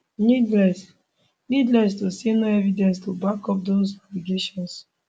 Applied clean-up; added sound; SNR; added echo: none; none; none; none.